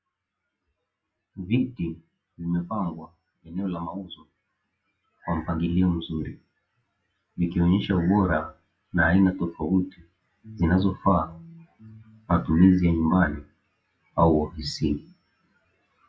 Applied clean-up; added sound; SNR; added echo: classical method log-MMSE.